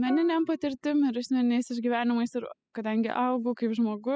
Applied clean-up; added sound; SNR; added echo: classical method spectral subtraction.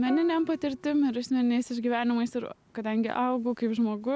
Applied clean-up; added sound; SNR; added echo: none; Plucked string instrument; 19 dB; none.